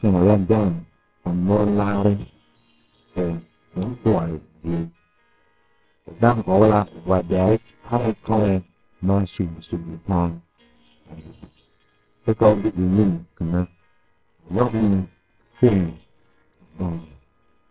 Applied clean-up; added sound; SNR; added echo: neural separator model SepFormer WHAMR!.